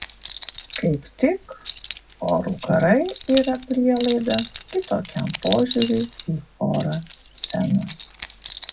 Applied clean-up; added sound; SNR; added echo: none; Keys jangling; 13 dB; reverberation time 0.4 s.